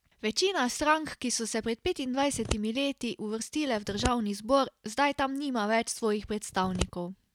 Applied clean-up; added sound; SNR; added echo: none; Scissors; 9 dB; none.